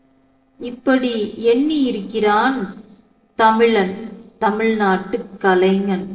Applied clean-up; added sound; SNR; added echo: neural separator model SepFormer DNS4.